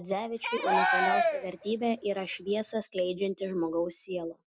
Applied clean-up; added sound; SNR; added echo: none; Cheering; -2 dB; none.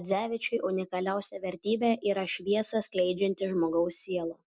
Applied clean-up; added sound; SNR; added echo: none; none; none; none.